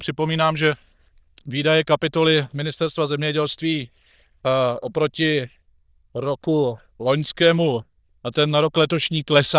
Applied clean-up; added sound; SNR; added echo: neural diffusion model UNIVERSE++.